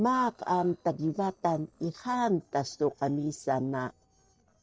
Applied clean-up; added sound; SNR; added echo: neural separator model SepFormer DNS4.